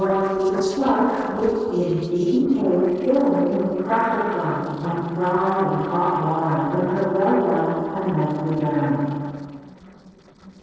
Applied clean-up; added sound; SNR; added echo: neural separator model SepFormer DNS4.